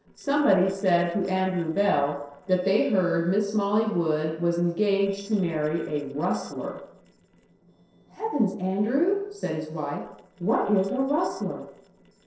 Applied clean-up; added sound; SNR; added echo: neural separator model SepFormer DNS4.